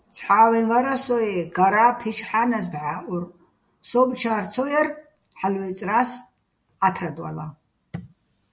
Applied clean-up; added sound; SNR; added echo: none; none; none; none.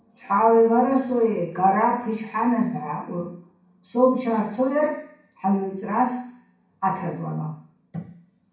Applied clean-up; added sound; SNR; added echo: none; none; none; reverberation time 0.6 s.